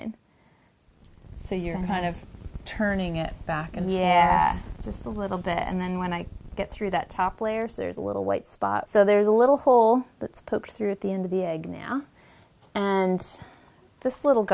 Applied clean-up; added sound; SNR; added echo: none; none; none; none.